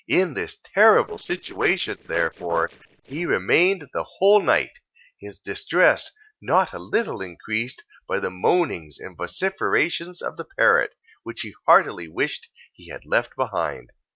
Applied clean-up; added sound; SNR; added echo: neural separator model SepFormer DNS4.